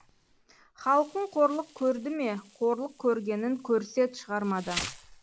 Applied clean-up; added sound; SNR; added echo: none; Insect; 16 dB; none.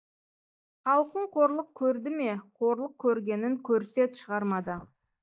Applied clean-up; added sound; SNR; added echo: neural mask model DeepFilterNet 3.